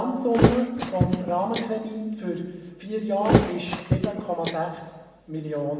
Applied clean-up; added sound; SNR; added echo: none; Thump, thud; -1 dB; reverberation time 1.0 s.